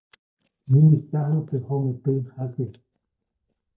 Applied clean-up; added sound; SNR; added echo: neural mask model DeepFilterNet 3.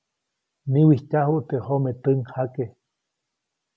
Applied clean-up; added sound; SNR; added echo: none; none; none; none.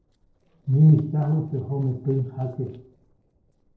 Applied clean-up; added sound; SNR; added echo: neural separator model SepFormer DNS4.